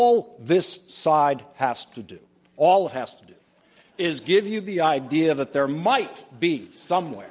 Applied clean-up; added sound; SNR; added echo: none; none; none; none.